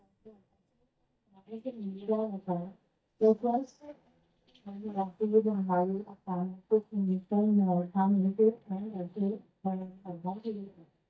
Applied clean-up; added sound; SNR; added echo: neural mask model DeepFilterNet 3.